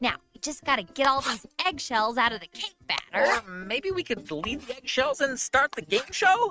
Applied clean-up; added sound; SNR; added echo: neural mask model RNNoise.